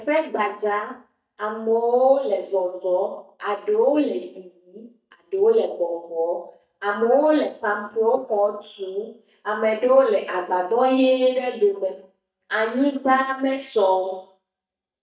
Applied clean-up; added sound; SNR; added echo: neural mask model DeepFilterNet 3.